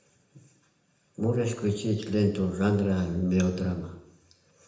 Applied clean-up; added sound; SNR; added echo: none; none; none; reverberation time 0.7 s.